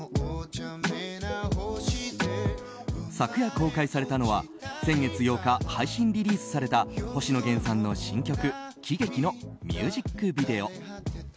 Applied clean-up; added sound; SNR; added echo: none; none; none; none.